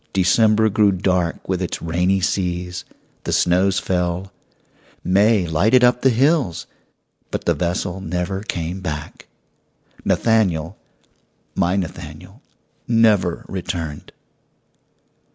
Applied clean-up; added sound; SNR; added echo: none; none; none; none.